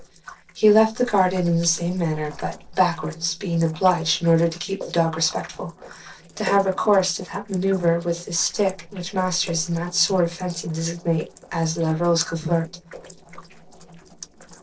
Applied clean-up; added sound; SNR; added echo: neural separator model SepFormer DNS4.